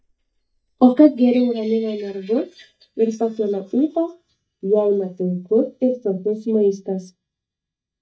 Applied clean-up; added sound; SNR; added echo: neural mask model DeepFilterNet 3.